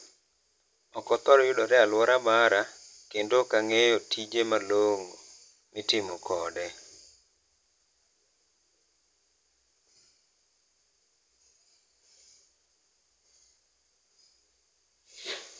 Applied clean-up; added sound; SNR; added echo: none; none; none; none.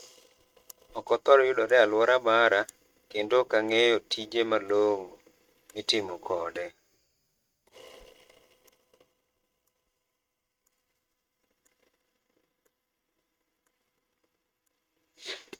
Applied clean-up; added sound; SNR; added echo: neural mask model RNNoise.